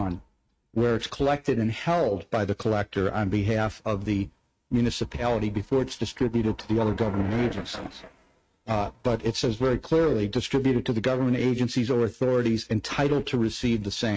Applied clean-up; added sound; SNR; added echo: neural mask model RNNoise.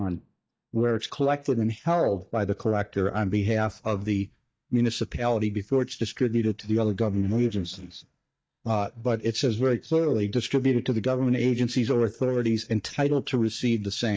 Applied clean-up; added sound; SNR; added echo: neural mask model DeepFilterNet 3.